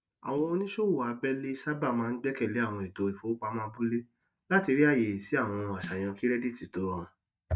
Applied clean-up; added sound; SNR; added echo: neural mask model DeepFilterNet 3.